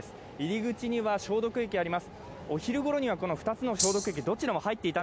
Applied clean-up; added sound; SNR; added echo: none; Rattle (instrument); 1 dB; none.